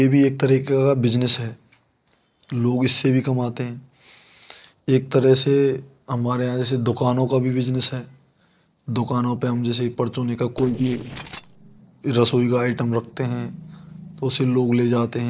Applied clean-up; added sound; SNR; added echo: neural separator model SepFormer DNS4.